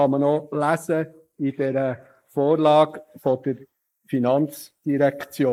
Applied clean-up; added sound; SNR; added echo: neural mask model Resemble Enhance denoiser.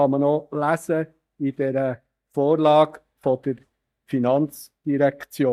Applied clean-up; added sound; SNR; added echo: neural mask model DeepFilterNet 3.